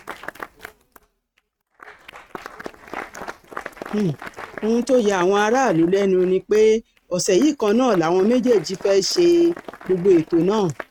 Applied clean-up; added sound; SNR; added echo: neural mask model RNNoise.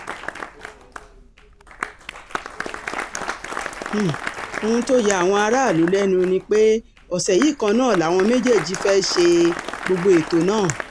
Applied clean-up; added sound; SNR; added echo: none; Applause; 11 dB; none.